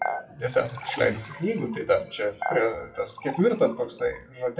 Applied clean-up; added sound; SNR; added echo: classical method WPE with log-MMSE.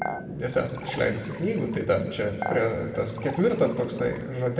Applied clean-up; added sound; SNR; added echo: none; Dishes, pots, and pans / Chink, clink; 12 dB; reverberation time 2.0 s.